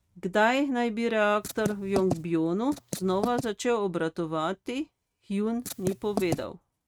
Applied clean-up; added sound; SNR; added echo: neural mask model RNNoise.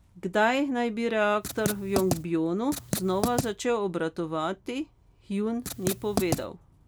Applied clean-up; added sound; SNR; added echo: none; Writing; 4 dB; none.